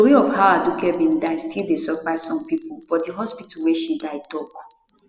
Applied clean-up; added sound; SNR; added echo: none; Bell; 11 dB; none.